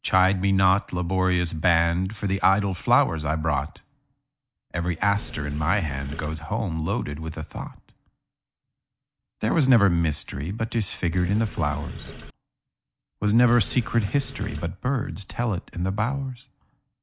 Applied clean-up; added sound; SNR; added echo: none; Sink (filling or washing); 13 dB; none.